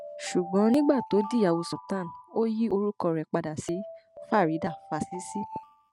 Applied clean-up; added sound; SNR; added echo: neural mask model RNNoise.